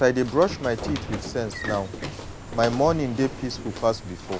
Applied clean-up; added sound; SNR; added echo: none; Sliding door / Train + Walk, footsteps; 9 dB; none.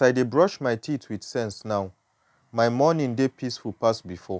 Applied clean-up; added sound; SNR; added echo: none; none; none; none.